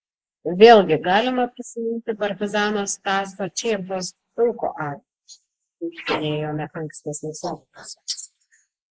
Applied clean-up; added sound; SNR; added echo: neural mask model Resemble Enhance denoiser.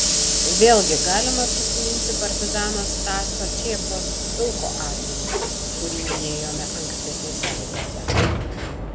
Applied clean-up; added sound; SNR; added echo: none; Sliding door / Hiss; -3 dB; none.